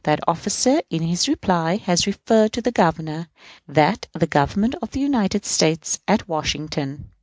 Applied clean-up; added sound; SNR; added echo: none; none; none; none.